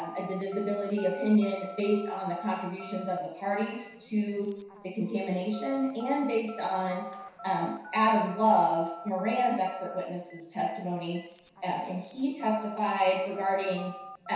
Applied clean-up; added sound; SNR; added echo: none; Telephone; 16 dB; reverberation time 0.7 s.